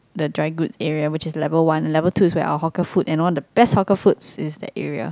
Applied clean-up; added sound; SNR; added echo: none; none; none; none.